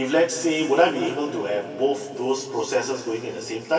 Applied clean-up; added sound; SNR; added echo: none; none; none; reverberation time 2.5 s.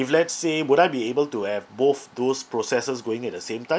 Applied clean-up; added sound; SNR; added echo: none; none; none; none.